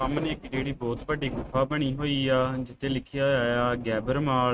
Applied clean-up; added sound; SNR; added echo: neural mask model RNNoise.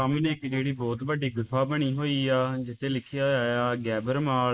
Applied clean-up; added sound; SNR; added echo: neural mask model Resemble Enhance denoiser.